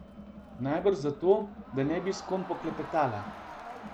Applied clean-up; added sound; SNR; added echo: none; Crowd; 12 dB; none.